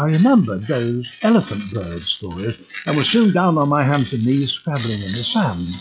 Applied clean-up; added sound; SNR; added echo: classical method log-MMSE.